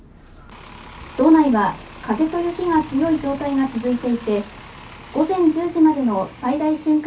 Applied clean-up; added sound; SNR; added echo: none; Bus; 19 dB; reverberation time 0.3 s.